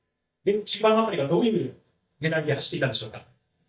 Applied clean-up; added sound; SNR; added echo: neural mask model DeepFilterNet 3.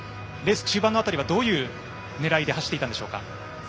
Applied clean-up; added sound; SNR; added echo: none; none; none; none.